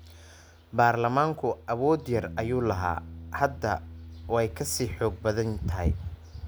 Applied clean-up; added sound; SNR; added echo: none; Bass guitar; 15 dB; none.